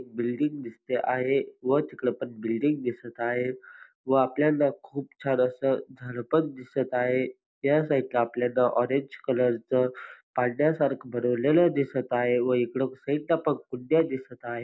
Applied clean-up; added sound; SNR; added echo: none; none; none; none.